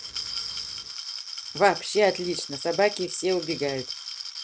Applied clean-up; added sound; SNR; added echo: none; Glass; 8 dB; none.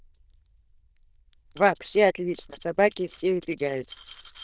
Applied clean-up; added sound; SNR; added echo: neural diffusion model UNIVERSE++.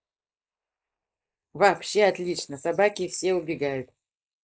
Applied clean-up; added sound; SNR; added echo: neural mask model Resemble Enhance denoiser.